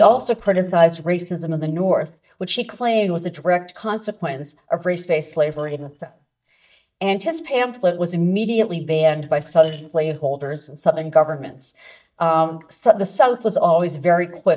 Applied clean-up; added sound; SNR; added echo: neural mask model DeepFilterNet 3.